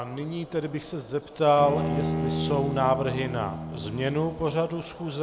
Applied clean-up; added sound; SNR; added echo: none; Bowed string instrument; 6 dB; none.